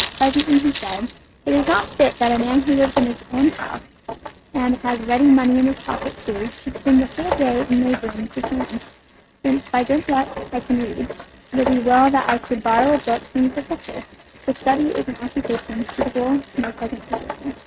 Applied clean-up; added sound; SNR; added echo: neural mask model RNNoise.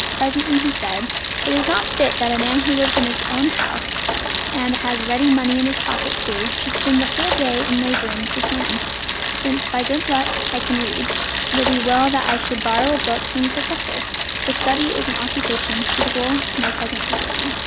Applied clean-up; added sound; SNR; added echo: none; Bicycle; 0 dB; none.